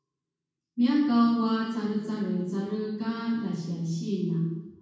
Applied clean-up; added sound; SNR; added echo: none; none; none; reverberation time 1.2 s.